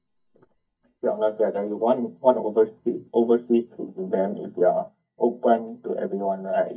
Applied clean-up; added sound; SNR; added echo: neural mask model DeepFilterNet 3.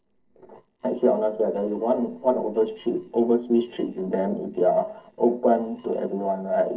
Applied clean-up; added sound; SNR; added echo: neural separator model SepFormer DNS4.